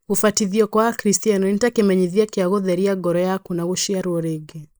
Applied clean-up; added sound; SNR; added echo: neural mask model Resemble Enhance denoiser.